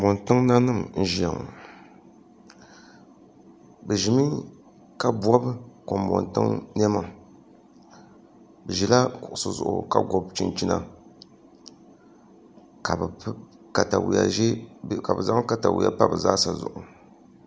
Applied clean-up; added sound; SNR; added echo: none; none; none; none.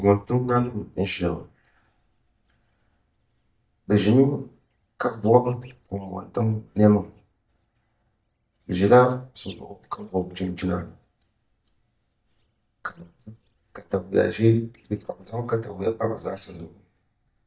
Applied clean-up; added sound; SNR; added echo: neural mask model DeepFilterNet 3.